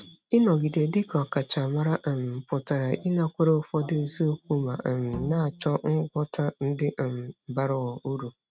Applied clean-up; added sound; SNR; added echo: neural mask model RNNoise.